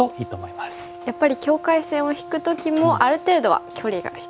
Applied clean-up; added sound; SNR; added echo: none; Brass instrument; 16 dB; none.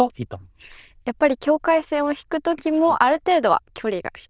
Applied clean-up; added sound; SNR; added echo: neural diffusion model UNIVERSE++.